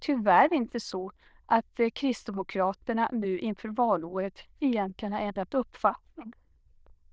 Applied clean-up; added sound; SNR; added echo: neural diffusion model UNIVERSE++.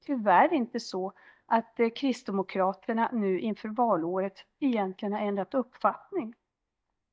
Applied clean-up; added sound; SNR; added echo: neural mask model DeepFilterNet 3.